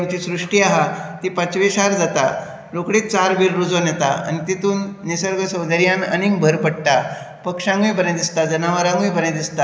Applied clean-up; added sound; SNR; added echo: none; none; none; none.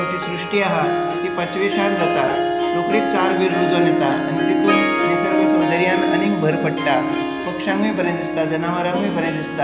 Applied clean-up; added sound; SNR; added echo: none; Harp; -1 dB; none.